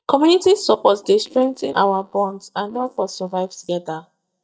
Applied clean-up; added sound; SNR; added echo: neural mask model DeepFilterNet 3.